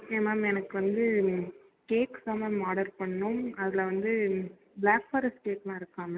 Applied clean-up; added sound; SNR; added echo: none; none; none; none.